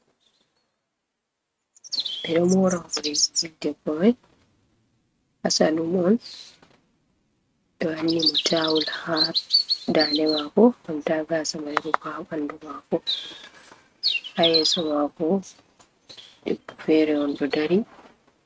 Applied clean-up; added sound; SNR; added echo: neural mask model RNNoise.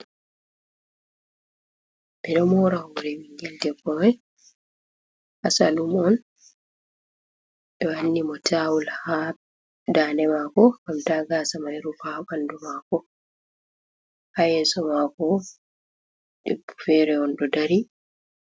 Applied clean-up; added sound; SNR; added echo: none; none; none; none.